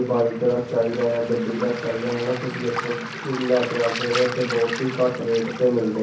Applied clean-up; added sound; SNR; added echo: none; Waves, surf; 10 dB; reverberation time 0.6 s.